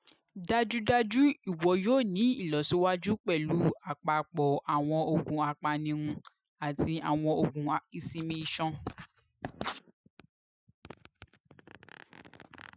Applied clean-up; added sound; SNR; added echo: classical method Wiener filter.